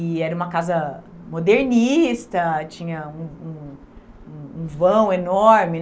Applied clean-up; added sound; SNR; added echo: none; none; none; none.